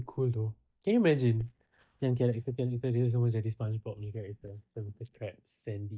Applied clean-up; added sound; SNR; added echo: neural mask model DeepFilterNet 3.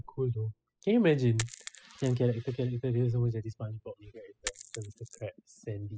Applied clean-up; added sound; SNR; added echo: classical method spectral subtraction.